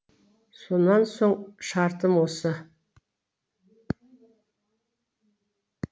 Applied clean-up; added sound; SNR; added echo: none; none; none; none.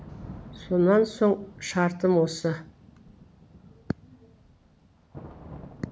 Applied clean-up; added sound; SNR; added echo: none; Thunder / Rain; 18 dB; none.